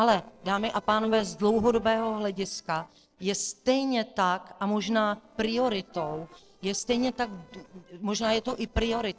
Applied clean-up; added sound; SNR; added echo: neural separator model SepFormer DNS4.